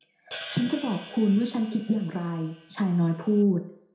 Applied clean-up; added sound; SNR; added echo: none; Hi-hat; 18 dB; reverberation time 0.6 s.